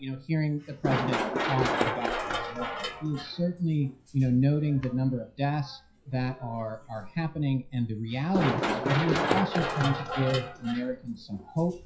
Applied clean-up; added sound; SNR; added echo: classical method WPE with log-MMSE.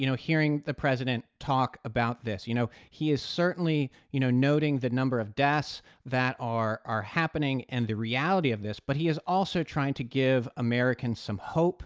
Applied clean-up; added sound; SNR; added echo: none; none; none; none.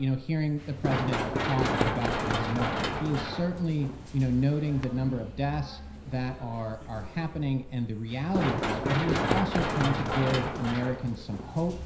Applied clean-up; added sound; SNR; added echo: none; Run; 2 dB; reverberation time 0.5 s.